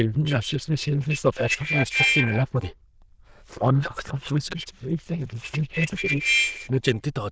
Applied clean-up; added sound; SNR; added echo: neural diffusion model UNIVERSE++.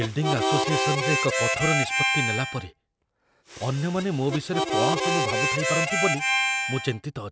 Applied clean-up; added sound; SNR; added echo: none; Harmonica; -2 dB; none.